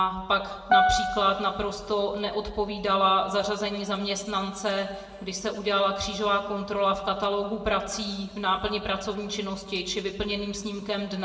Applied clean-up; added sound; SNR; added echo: none; Piano; -1 dB; reverberation time 1.2 s.